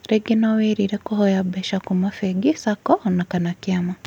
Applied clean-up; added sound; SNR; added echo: none; none; none; none.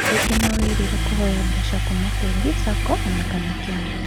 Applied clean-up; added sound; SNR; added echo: none; Engine starting / Car; -5 dB; none.